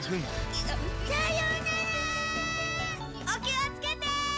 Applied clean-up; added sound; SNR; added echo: none; Engine / Car; 8 dB; none.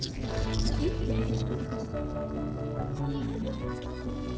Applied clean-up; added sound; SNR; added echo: neural separator model SepFormer DNS4.